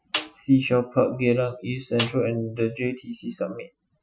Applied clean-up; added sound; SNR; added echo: classical method Wiener filter.